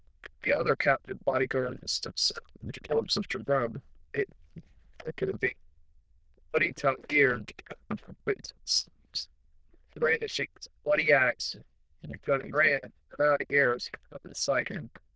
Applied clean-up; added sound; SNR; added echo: neural diffusion model UNIVERSE++.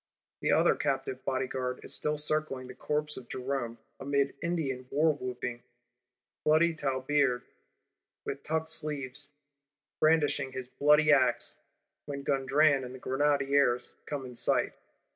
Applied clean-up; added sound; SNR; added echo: none; none; none; none.